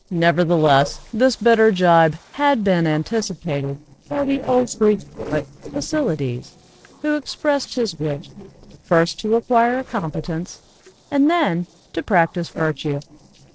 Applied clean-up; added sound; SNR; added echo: neural separator model SepFormer DNS4.